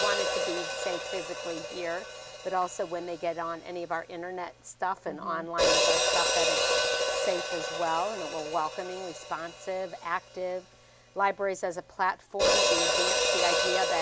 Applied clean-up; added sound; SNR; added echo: none; Hi-hat; -3 dB; none.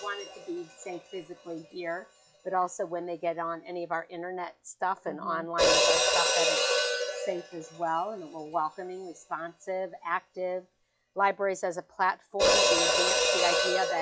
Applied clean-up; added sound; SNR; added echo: classical method log-MMSE.